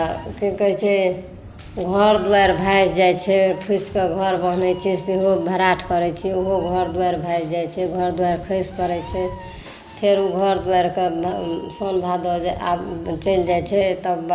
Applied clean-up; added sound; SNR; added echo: none; Meow; 18 dB; none.